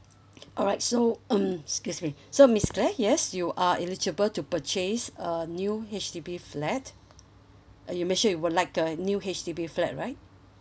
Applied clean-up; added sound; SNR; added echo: none; none; none; none.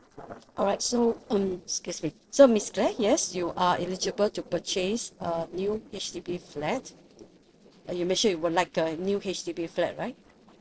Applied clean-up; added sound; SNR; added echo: neural separator model SepFormer DNS4.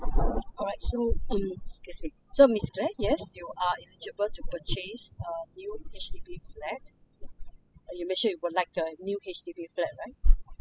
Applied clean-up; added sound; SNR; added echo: classical method spectral subtraction.